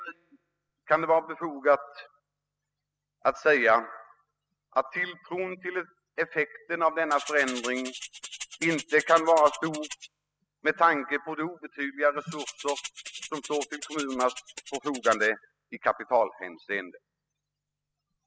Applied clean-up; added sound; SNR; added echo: classical method spectral subtraction.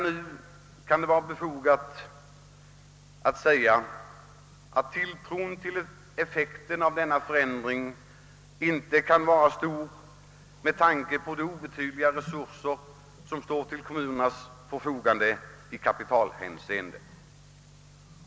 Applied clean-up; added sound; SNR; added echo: none; none; none; none.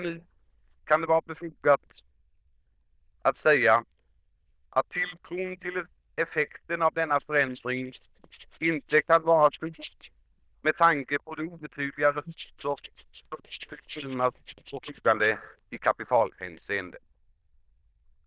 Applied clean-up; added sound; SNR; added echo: neural diffusion model UNIVERSE++.